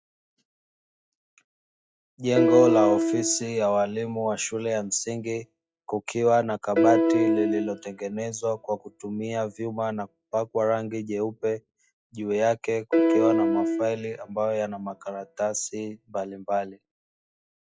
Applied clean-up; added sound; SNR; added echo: classical method log-MMSE.